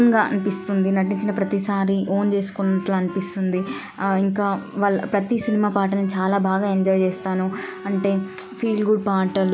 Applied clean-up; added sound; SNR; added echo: none; Wind instrument, woodwind instrument + Wind instrument, woodwind instrument; 17 dB; none.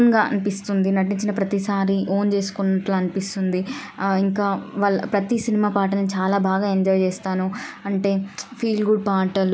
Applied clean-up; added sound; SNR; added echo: none; none; none; none.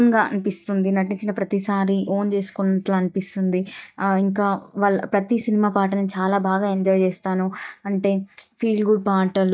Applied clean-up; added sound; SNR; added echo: neural mask model DeepFilterNet 3.